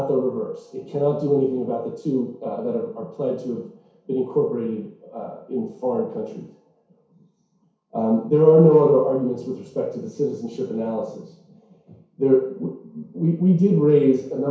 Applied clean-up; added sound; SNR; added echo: none; none; none; reverberation time 0.6 s.